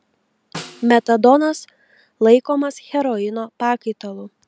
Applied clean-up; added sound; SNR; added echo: none; Snare drum; 20 dB; none.